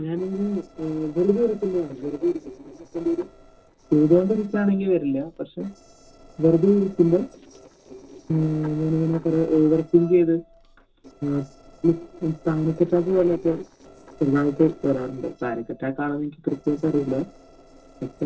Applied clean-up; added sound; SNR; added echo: neural separator model SepFormer DNS4.